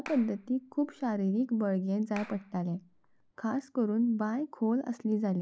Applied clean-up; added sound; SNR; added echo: none; Clapping; 20 dB; none.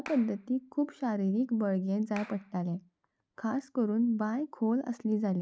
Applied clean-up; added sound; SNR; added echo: neural mask model RNNoise.